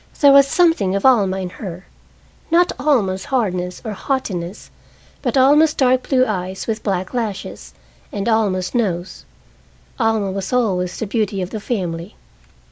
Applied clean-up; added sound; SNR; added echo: none; none; none; none.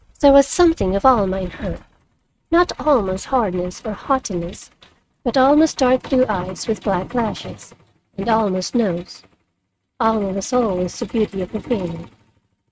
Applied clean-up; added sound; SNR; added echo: neural mask model RNNoise.